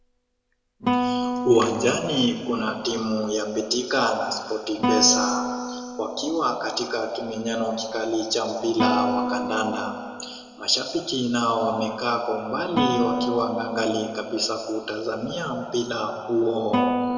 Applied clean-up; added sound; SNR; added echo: none; Guitar; 5 dB; reverberation time 2.0 s.